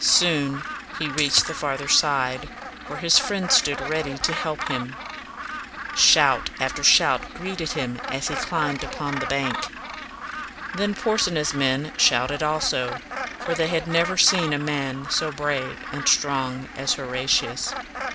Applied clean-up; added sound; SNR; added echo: none; Gull, seagull + Coin (dropping); 8 dB; none.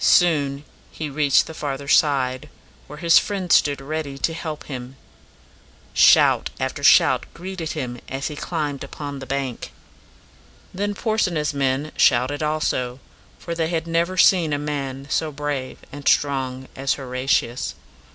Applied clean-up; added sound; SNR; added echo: none; none; none; none.